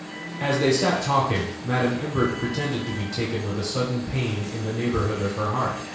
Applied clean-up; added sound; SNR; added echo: none; Alarm; 11 dB; reverberation time 0.7 s.